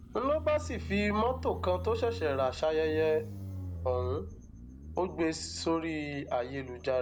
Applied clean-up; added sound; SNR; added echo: none; Motorcycle; 9 dB; none.